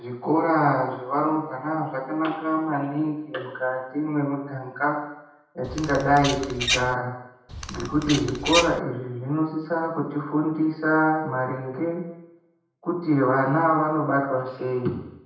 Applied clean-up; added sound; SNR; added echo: none; Bird vocalization, bird call, bird song; 5 dB; reverberation time 0.9 s.